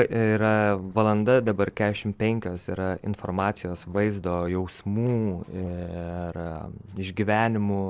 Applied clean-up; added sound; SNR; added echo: neural separator model SepFormer DNS4.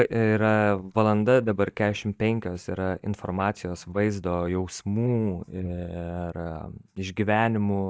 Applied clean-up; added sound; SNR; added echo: neural mask model DeepFilterNet 3.